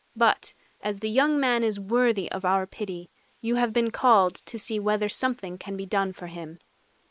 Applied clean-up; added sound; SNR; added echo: neural mask model Resemble Enhance denoiser.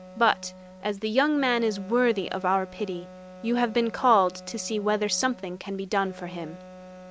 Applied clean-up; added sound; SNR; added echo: none; Wind instrument, woodwind instrument; 18 dB; none.